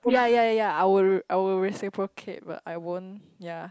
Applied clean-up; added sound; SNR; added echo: neural mask model Resemble Enhance denoiser.